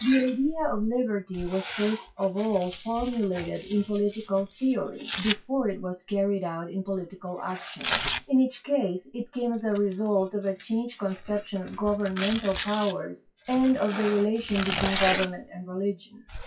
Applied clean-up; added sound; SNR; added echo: classical method WPE with log-MMSE.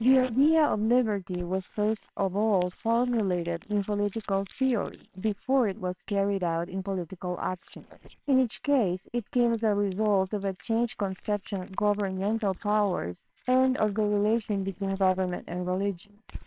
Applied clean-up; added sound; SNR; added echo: neural separator model SepFormer WHAMR!.